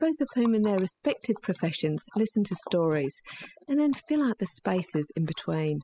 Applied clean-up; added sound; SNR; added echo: classical method spectral subtraction.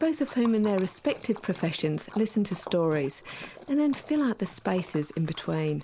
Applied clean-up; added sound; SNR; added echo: none; Splash, splatter; 19 dB; none.